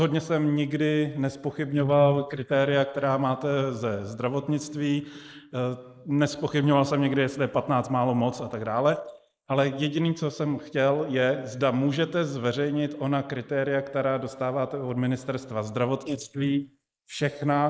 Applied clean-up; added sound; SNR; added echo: neural mask model Resemble Enhance denoiser.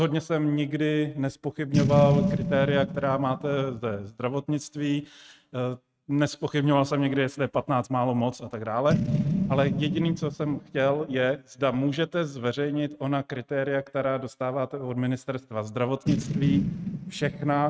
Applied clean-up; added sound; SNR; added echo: neural mask model RNNoise.